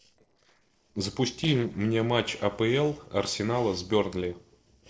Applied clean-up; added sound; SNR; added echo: neural separator model SepFormer DNS4.